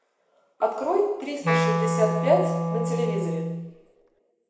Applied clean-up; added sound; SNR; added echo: none; Wind instrument, woodwind instrument; 0 dB; reverberation time 0.9 s.